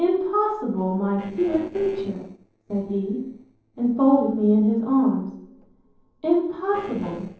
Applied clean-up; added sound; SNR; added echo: neural separator model SepFormer DNS4.